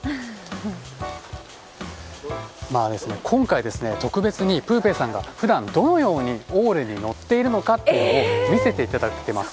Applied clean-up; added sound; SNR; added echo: none; none; none; none.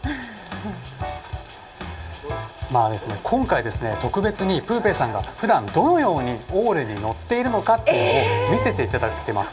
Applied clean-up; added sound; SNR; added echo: none; none; none; reverberation time 0.3 s.